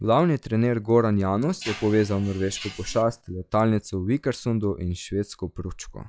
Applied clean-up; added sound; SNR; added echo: classical method log-MMSE.